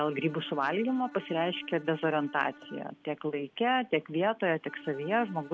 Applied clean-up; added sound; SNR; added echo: none; Bowed string instrument; 19 dB; none.